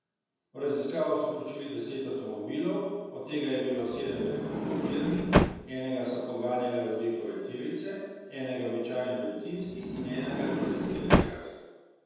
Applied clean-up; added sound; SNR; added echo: none; Sliding door; -3 dB; reverberation time 1.2 s.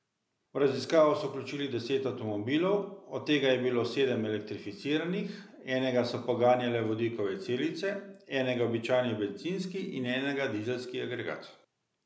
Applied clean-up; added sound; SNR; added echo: none; none; none; none.